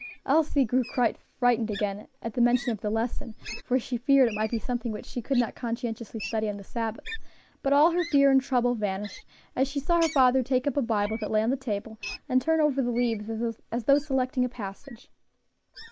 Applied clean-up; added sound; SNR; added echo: neural mask model Resemble Enhance denoiser.